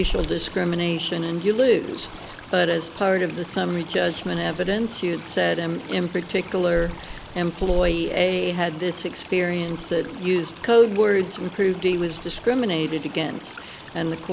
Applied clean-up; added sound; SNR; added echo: none; Stream; 12 dB; none.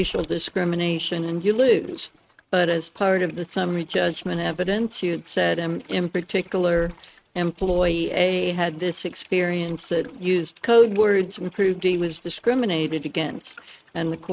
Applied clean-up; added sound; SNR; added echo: neural mask model RNNoise.